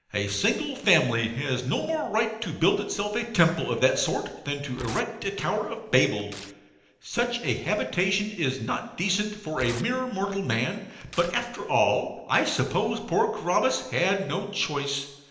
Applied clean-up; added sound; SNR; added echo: none; Tearing; 20 dB; reverberation time 0.9 s.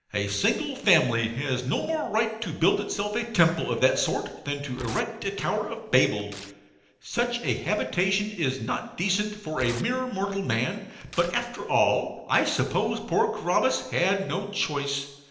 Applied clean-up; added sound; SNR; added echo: neural separator model SepFormer DNS4.